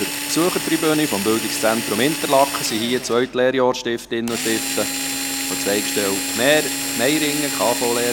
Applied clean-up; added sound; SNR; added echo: none; Drill; 4 dB; none.